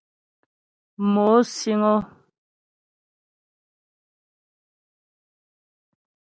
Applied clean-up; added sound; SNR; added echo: none; none; none; none.